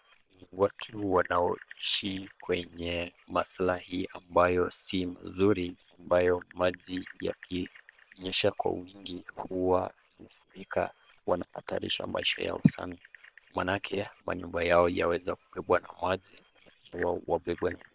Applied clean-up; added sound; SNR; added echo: neural separator model SepFormer WHAM!.